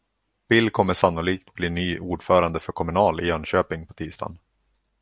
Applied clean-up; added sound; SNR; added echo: none; none; none; none.